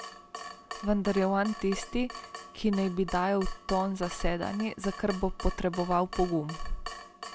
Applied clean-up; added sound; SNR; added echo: none; Drip / Water tap, faucet; 13 dB; none.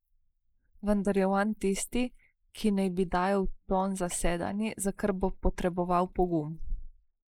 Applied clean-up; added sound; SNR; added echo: neural mask model Resemble Enhance denoiser.